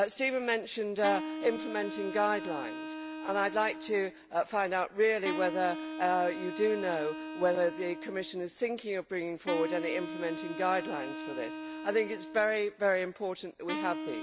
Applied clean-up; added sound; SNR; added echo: none; Wind instrument, woodwind instrument; 8 dB; none.